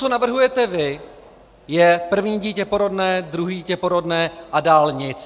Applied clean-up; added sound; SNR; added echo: none; none; none; none.